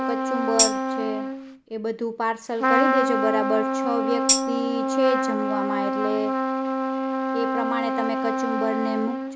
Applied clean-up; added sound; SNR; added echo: none; Trumpet + Tambourine; -3 dB; none.